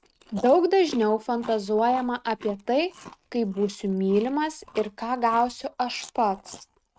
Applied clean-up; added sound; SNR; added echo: neural mask model RNNoise.